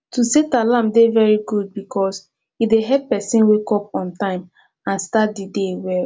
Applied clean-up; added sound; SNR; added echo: none; none; none; none.